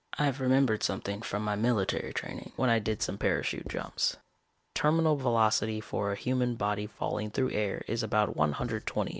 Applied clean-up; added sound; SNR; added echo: none; Writing; 14 dB; none.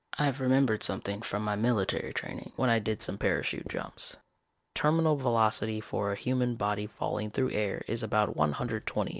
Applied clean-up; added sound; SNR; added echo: neural separator model SepFormer DNS4.